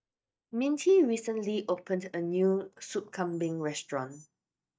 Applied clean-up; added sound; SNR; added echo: neural mask model DeepFilterNet 3.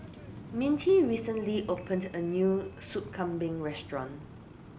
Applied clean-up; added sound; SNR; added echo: none; Screech; 15 dB; none.